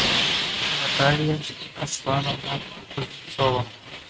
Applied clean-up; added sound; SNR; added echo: neural mask model RNNoise.